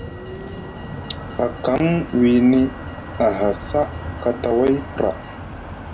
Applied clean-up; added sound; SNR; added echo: none; Motor vehicle (road); 11 dB; none.